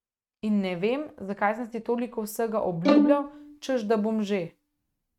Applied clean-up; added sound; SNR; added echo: neural mask model RNNoise.